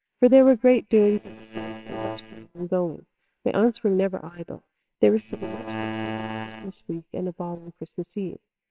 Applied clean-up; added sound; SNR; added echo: neural separator model SepFormer WHAMR!.